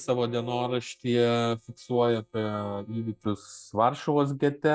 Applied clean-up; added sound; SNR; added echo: neural mask model DeepFilterNet 3.